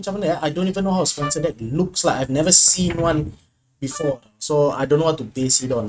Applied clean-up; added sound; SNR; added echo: neural mask model RNNoise.